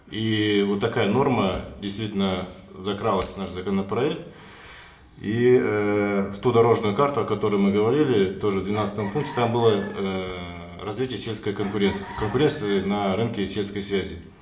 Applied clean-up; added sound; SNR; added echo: none; Chicken, rooster; 19 dB; reverberation time 1.3 s.